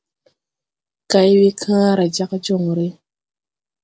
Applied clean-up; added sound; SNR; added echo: none; none; none; none.